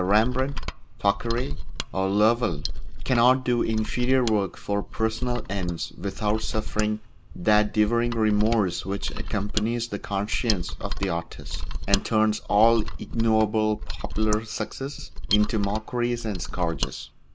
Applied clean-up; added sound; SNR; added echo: neural mask model Resemble Enhance denoiser.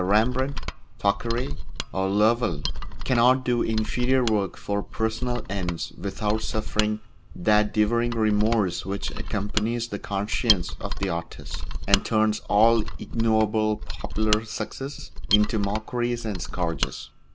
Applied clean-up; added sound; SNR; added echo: none; Mechanisms; 2 dB; none.